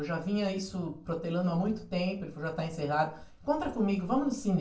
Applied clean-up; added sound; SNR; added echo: none; none; none; reverberation time 0.3 s.